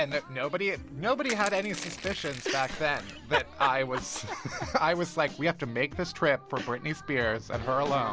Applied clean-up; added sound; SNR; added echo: none; Crushing; 14 dB; none.